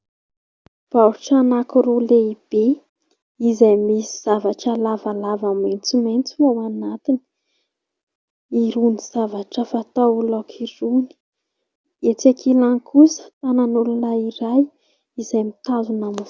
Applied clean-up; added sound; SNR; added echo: none; none; none; none.